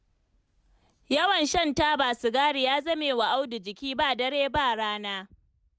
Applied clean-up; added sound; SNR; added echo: none; none; none; none.